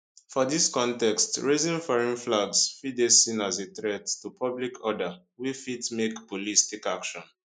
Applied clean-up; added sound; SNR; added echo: neural mask model Resemble Enhance denoiser.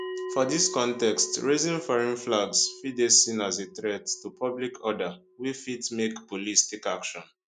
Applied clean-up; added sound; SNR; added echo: none; Bell; 15 dB; none.